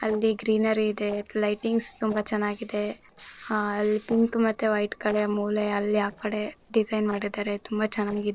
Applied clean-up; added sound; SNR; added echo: neural separator model SepFormer DNS4.